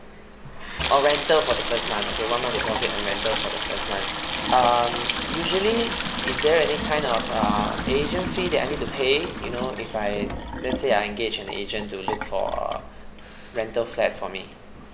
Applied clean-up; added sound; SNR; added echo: none; Sink (filling or washing) / Water tap, faucet; 0 dB; none.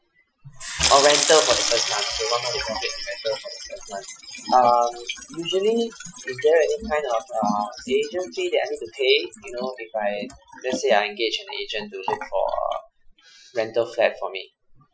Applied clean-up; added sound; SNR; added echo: classical method Wiener filter.